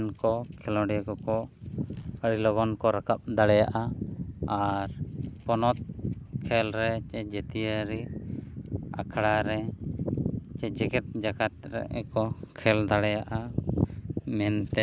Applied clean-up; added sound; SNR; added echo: none; none; none; none.